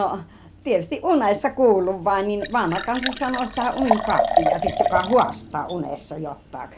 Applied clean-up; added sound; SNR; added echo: none; Liquid; 4 dB; none.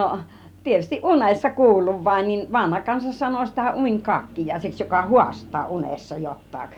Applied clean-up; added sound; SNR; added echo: none; none; none; none.